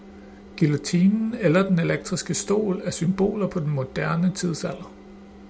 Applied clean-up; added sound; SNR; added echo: none; none; none; none.